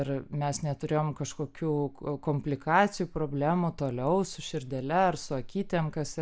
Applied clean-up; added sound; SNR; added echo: none; none; none; none.